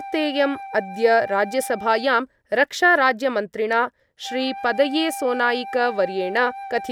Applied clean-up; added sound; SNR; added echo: none; Wind instrument, woodwind instrument; 14 dB; none.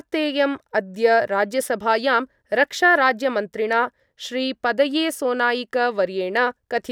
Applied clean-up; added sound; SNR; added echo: none; none; none; none.